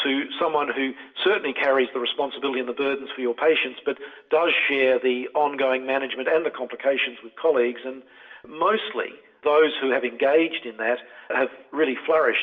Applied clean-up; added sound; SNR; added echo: none; none; none; reverberation time 0.7 s.